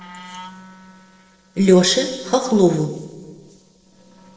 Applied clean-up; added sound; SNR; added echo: neural separator model SepFormer DNS4.